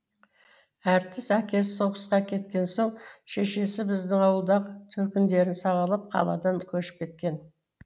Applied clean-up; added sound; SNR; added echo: none; none; none; none.